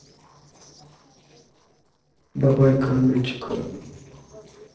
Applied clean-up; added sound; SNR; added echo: neural separator model SepFormer DNS4.